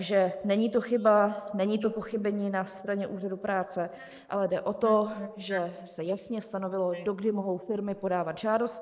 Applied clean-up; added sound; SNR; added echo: neural mask model Resemble Enhance denoiser.